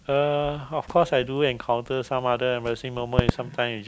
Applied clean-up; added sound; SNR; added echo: none; Crackle; 8 dB; none.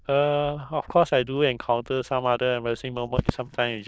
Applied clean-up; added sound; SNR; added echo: neural diffusion model UNIVERSE++.